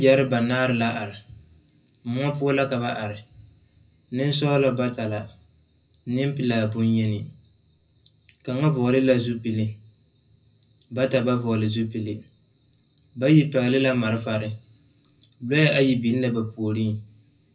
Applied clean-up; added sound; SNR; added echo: none; none; none; reverberation time 0.4 s.